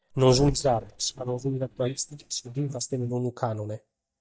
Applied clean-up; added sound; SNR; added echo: neural mask model DeepFilterNet 3.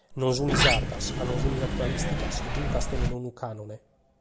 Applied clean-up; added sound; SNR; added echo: none; Sliding door; -4 dB; none.